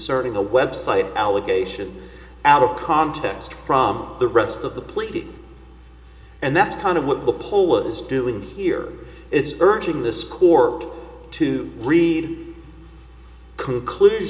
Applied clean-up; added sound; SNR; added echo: none; none; none; reverberation time 2.6 s.